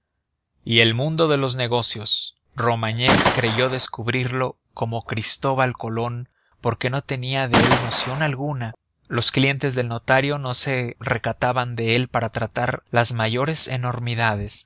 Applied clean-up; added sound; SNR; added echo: none; Gunshot, gunfire; -2 dB; none.